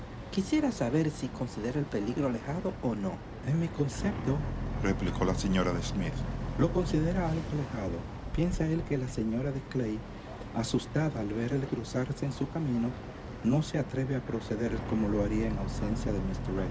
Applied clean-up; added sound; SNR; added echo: none; Boat, Water vehicle; 5 dB; none.